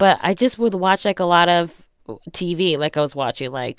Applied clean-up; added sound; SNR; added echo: none; none; none; none.